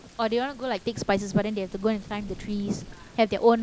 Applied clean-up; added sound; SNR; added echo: none; Thunder / Rain; 18 dB; none.